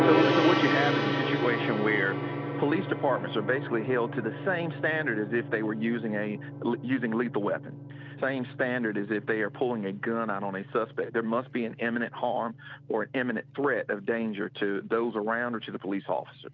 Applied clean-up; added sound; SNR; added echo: none; Gong; 3 dB; none.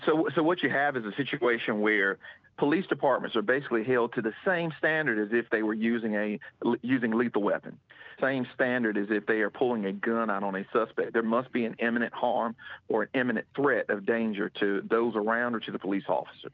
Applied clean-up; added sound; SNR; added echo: none; none; none; none.